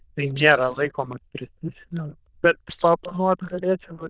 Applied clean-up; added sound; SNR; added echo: neural diffusion model UNIVERSE++.